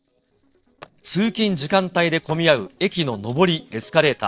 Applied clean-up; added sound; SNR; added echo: neural separator model SepFormer DNS4.